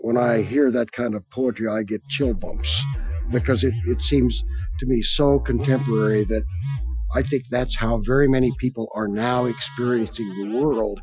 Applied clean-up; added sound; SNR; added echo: classical method Wiener filter.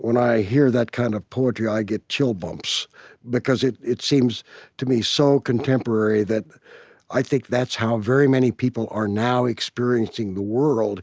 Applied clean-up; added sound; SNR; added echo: none; none; none; none.